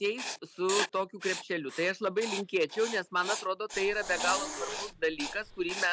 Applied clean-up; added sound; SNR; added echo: none; Writing + Hiss; 7 dB; none.